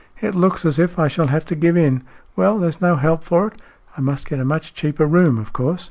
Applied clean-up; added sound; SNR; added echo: none; none; none; none.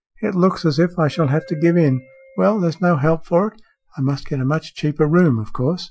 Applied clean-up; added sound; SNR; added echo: classical method Wiener filter.